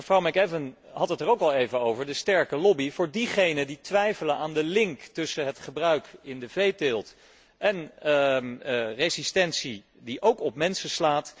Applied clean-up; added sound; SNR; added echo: none; none; none; none.